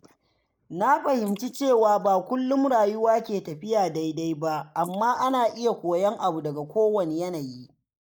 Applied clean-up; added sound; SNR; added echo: neural mask model Resemble Enhance denoiser.